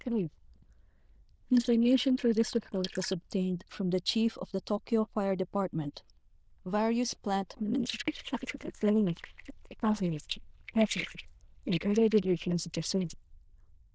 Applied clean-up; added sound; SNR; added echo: neural diffusion model UNIVERSE++.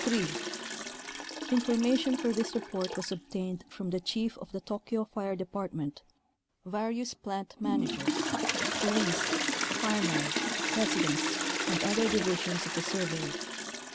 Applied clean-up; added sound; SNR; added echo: none; Toilet flush; 1 dB; none.